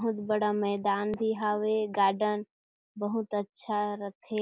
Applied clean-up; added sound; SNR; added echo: none; none; none; none.